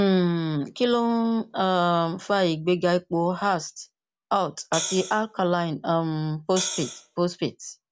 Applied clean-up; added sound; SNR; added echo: none; Hi-hat; 5 dB; none.